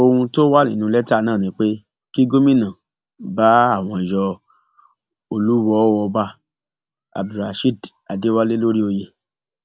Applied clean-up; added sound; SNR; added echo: none; none; none; none.